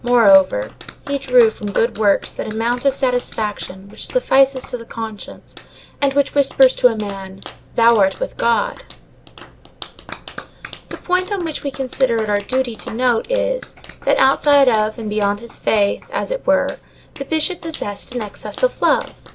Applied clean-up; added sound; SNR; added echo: none; Clapping; 18 dB; none.